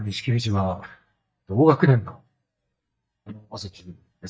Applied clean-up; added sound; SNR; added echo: neural mask model DeepFilterNet 3.